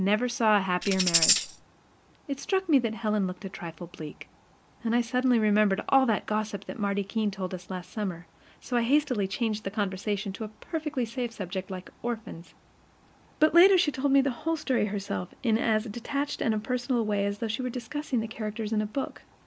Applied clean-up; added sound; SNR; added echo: none; Tambourine; -2 dB; none.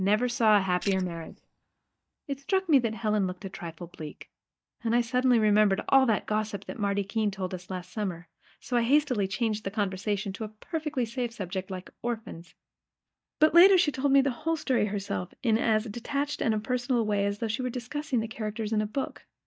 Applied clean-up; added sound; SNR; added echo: neural mask model DeepFilterNet 3.